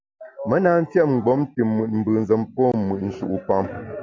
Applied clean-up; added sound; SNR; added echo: none; none; none; none.